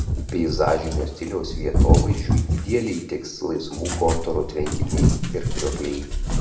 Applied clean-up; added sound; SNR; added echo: none; Cat; -3 dB; reverberation time 0.7 s.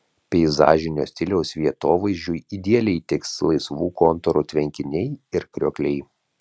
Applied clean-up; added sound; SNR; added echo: none; none; none; none.